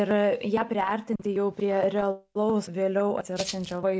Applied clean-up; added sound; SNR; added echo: none; Rattle (instrument); 12 dB; none.